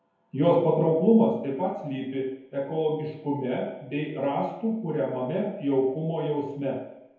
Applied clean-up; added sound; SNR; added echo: none; none; none; reverberation time 0.9 s.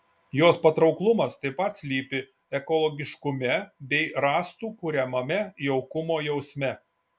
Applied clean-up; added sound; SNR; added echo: none; none; none; none.